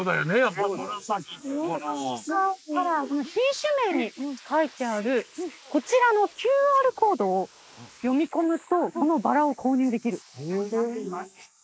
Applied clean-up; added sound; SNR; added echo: neural mask model Resemble Enhance denoiser.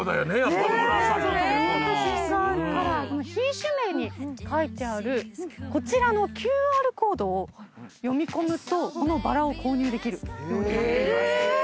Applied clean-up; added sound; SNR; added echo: none; none; none; none.